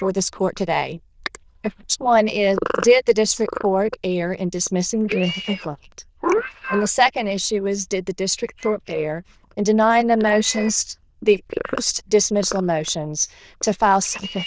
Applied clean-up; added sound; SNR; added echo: neural diffusion model UNIVERSE++.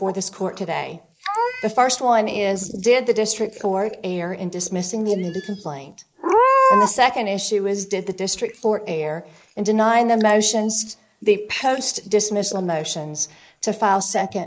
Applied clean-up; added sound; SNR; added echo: neural mask model Resemble Enhance denoiser.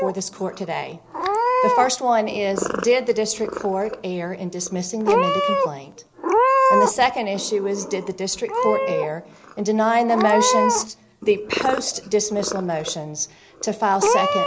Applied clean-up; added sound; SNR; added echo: none; Meow / Purr; 1 dB; none.